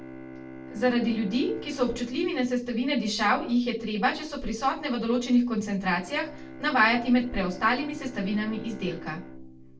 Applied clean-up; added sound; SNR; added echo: none; Bowed string instrument; 17 dB; reverberation time 0.3 s.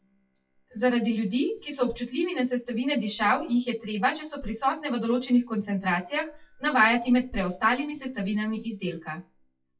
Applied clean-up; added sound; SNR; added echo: classical method WPE with log-MMSE.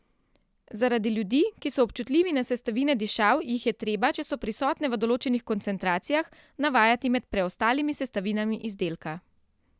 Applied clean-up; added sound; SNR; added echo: none; none; none; none.